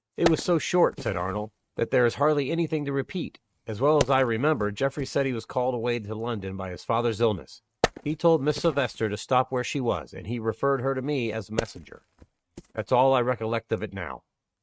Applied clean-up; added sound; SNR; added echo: neural mask model RNNoise.